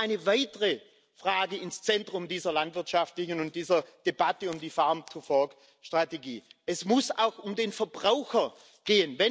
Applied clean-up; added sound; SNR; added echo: none; none; none; none.